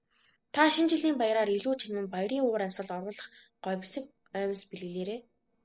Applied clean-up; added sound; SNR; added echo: neural separator model SepFormer DNS4.